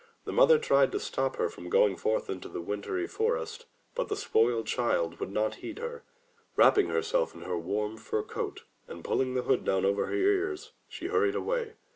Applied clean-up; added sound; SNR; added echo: none; none; none; none.